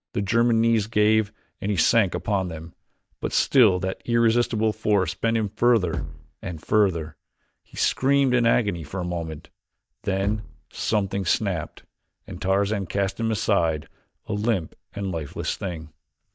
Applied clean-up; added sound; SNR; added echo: neural mask model DeepFilterNet 3.